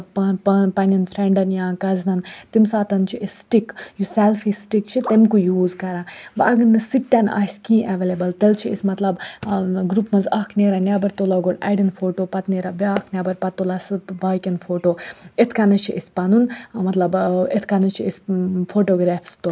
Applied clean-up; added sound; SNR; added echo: none; none; none; none.